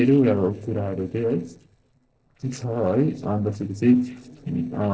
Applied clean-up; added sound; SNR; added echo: neural separator model SepFormer DNS4.